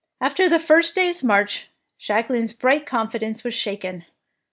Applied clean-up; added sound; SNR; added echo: none; none; none; none.